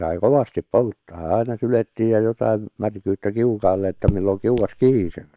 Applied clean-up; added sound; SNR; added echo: neural separator model SepFormer WHAM!.